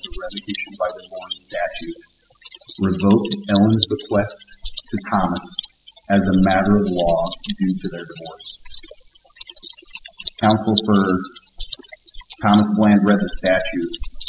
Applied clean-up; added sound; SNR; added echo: classical method spectral subtraction.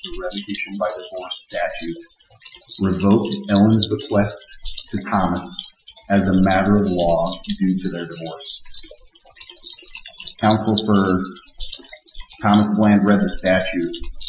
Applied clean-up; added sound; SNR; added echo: classical method Wiener filter.